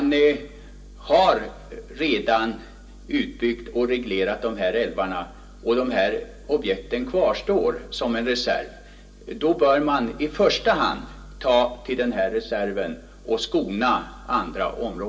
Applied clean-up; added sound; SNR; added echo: none; none; none; reverberation time 0.2 s.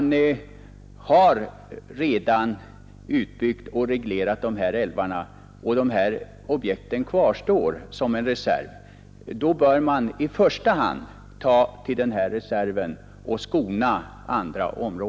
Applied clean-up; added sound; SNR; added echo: none; none; none; none.